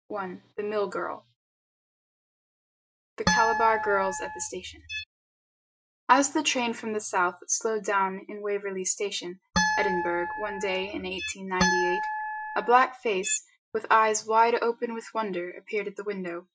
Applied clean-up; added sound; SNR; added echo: classical method Wiener filter.